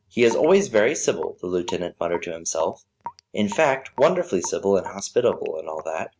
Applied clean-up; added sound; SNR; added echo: neural mask model RNNoise.